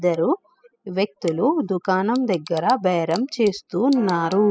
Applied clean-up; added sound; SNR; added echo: classical method spectral subtraction.